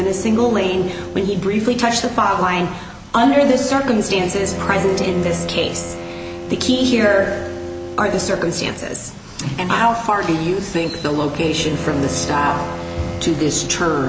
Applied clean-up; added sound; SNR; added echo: none; Bowed string instrument; 11 dB; none.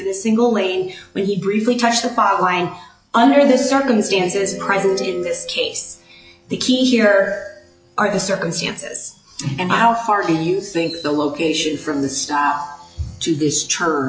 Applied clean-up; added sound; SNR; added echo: classical method log-MMSE.